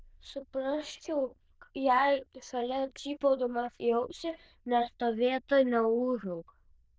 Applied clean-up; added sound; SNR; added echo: neural diffusion model UNIVERSE++.